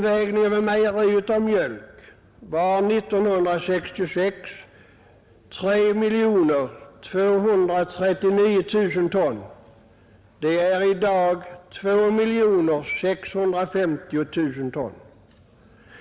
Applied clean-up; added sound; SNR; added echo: none; none; none; none.